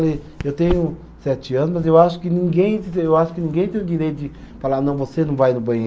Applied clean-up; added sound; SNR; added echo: none; none; none; none.